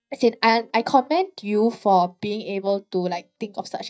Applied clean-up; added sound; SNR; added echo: neural mask model DeepFilterNet 3.